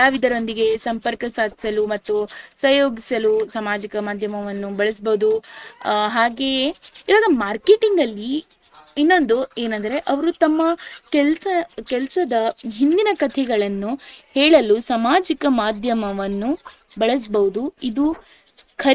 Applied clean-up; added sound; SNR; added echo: neural mask model RNNoise.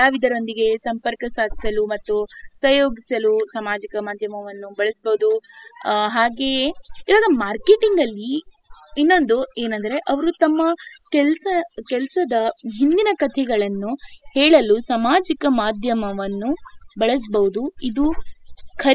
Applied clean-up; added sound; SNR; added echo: classical method spectral subtraction.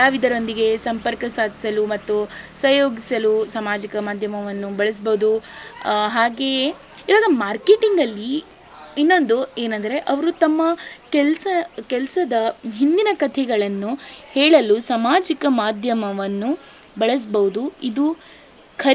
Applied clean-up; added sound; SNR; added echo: none; none; none; none.